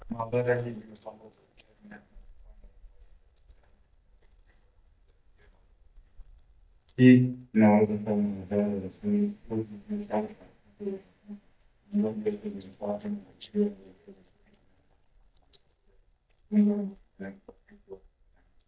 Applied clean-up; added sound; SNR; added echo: neural mask model DeepFilterNet 3.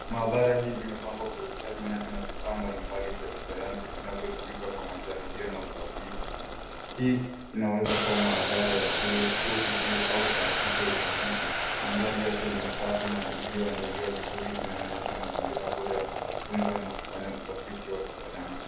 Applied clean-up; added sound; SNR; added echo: none; Boiling; 0 dB; reverberation time 0.8 s.